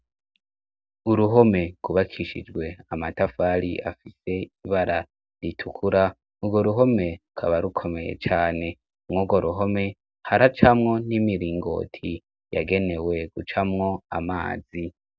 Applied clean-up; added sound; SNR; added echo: none; none; none; none.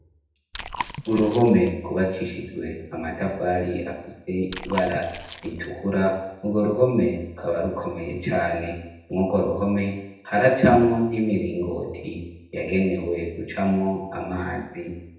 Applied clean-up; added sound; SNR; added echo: none; Chewing, mastication; 11 dB; reverberation time 0.8 s.